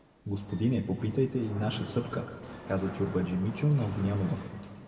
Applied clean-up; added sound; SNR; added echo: none; Mechanisms; 13 dB; reverberation time 1.9 s.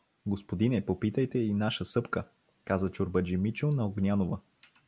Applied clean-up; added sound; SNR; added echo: none; none; none; none.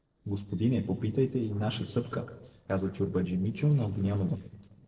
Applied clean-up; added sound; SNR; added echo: neural separator model SepFormer DNS4.